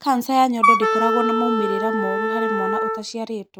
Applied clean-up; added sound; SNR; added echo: none; Wind instrument, woodwind instrument; -2 dB; none.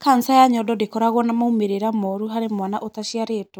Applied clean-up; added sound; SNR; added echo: none; none; none; none.